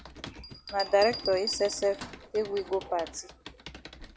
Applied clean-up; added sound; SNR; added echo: none; Computer keyboard + Bell; 11 dB; none.